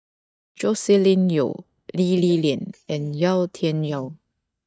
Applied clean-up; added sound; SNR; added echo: neural mask model DeepFilterNet 3.